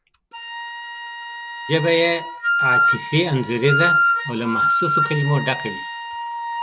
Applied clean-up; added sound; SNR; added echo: none; Wind instrument, woodwind instrument; -1 dB; none.